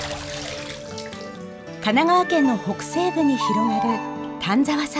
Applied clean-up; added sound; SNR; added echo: none; Bathtub (filling or washing); 19 dB; none.